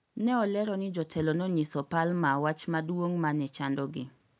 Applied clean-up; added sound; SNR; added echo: none; none; none; none.